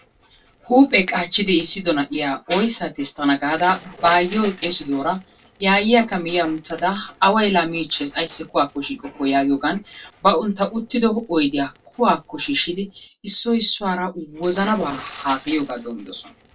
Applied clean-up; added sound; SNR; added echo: neural separator model SepFormer DNS4.